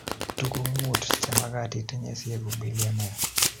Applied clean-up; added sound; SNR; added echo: none; Domestic sounds, home sounds; 0 dB; none.